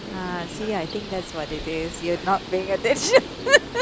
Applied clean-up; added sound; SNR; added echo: none; Bird; 11 dB; none.